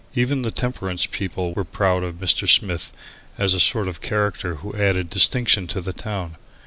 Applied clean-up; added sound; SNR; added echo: none; none; none; none.